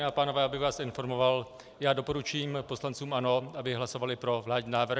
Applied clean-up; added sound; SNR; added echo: none; none; none; none.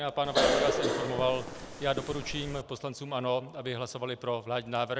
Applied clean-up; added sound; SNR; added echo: none; Cough; -1 dB; none.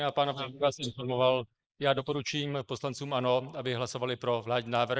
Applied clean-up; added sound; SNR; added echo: neural mask model Resemble Enhance denoiser.